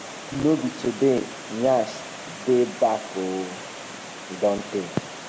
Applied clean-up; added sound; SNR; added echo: none; Water; 12 dB; none.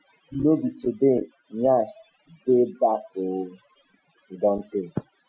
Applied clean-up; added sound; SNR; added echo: classical method Wiener filter.